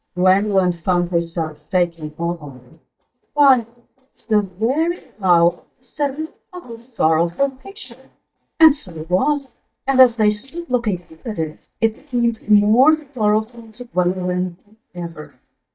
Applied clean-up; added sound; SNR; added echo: neural mask model DeepFilterNet 3.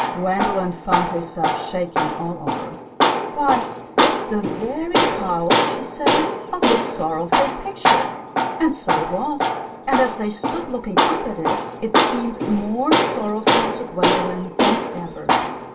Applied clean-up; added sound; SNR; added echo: none; Tools; -4 dB; reverberation time 0.2 s.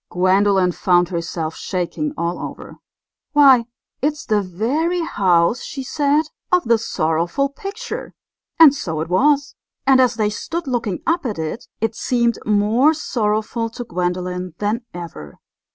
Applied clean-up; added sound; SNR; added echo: none; none; none; none.